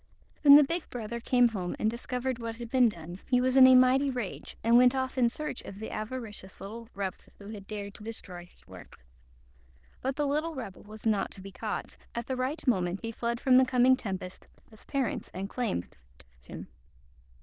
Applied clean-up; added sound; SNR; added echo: neural diffusion model UNIVERSE++.